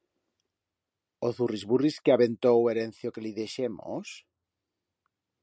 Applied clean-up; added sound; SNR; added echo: none; none; none; none.